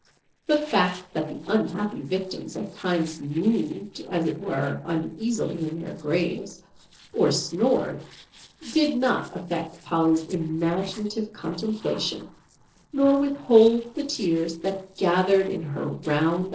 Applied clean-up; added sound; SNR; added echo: neural separator model SepFormer DNS4.